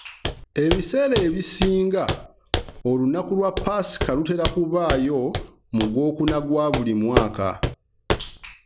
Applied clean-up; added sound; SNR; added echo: none; Walk, footsteps; 6 dB; none.